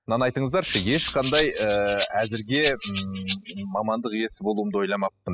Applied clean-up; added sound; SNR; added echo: classical method spectral subtraction.